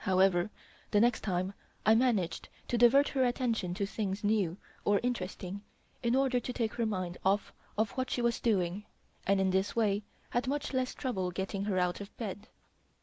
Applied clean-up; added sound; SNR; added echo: none; none; none; none.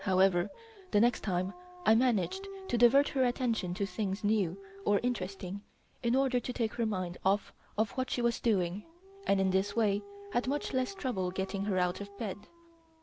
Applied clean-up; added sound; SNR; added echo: none; Dog; 19 dB; none.